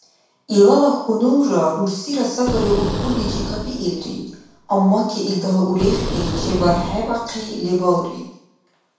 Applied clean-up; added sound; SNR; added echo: none; Boom; 7 dB; reverberation time 0.7 s.